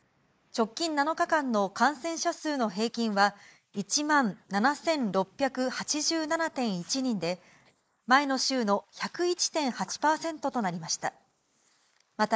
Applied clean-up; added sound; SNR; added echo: neural mask model Resemble Enhance denoiser.